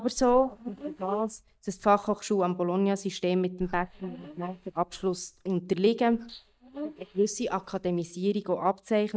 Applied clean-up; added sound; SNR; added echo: neural mask model DeepFilterNet 3.